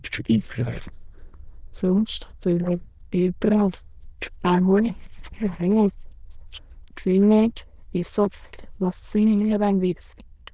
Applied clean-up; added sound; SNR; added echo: neural diffusion model UNIVERSE++.